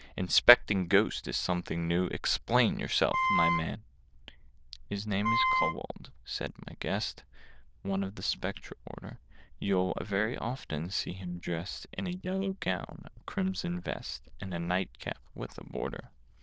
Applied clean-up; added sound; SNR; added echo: neural diffusion model UNIVERSE++.